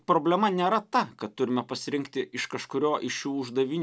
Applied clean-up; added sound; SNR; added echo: none; none; none; none.